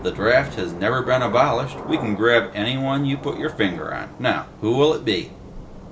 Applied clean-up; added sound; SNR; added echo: none; Thunder / Rain; 14 dB; none.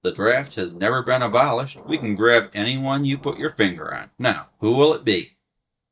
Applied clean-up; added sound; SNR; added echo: neural mask model DeepFilterNet 3.